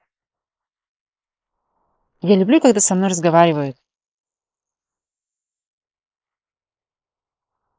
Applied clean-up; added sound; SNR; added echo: neural mask model Resemble Enhance denoiser.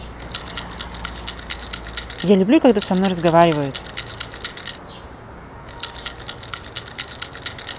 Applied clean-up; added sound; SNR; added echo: none; Rattle; 10 dB; none.